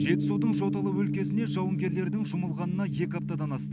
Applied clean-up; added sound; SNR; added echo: neural mask model RNNoise.